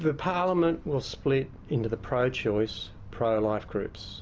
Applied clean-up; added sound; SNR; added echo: none; none; none; none.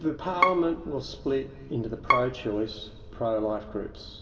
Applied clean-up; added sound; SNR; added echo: none; Bowed string instrument; 2 dB; reverberation time 2.1 s.